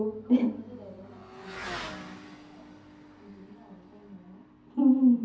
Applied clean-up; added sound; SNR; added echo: none; Motorcycle / Accelerating, revving, vroom; 16 dB; reverberation time 0.5 s.